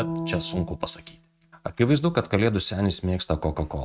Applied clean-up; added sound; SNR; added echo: neural mask model RNNoise.